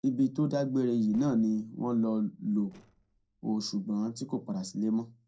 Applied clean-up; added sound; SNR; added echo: neural separator model SepFormer DNS4.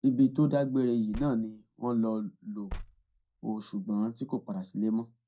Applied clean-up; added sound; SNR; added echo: neural mask model DeepFilterNet 3.